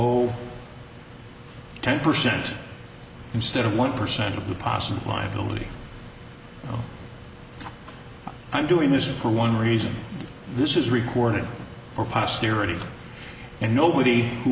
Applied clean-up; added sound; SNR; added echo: none; none; none; none.